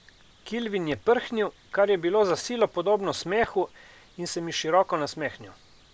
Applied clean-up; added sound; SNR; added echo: none; none; none; none.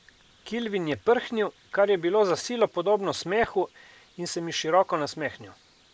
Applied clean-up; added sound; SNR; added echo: neural mask model Resemble Enhance denoiser.